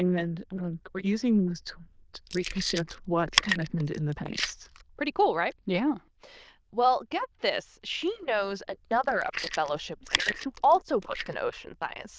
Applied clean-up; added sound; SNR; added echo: neural diffusion model UNIVERSE++.